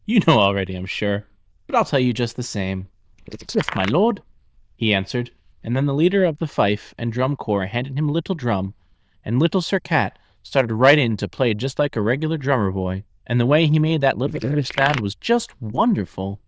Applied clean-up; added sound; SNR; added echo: neural diffusion model UNIVERSE++.